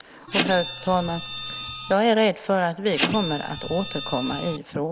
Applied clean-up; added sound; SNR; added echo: none; Printer; 5 dB; none.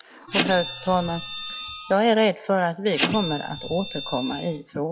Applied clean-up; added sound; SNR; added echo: classical method log-MMSE.